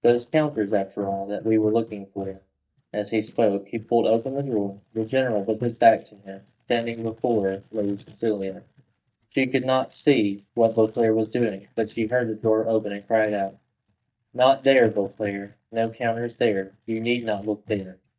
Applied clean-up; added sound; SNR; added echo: neural mask model DeepFilterNet 3.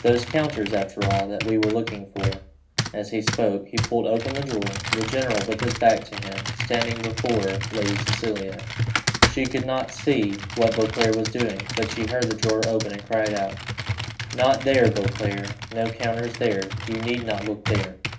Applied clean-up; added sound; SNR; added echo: none; Computer keyboard; 4 dB; reverberation time 0.3 s.